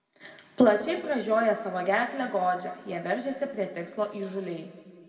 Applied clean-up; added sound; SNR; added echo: none; none; none; reverberation time 1.7 s.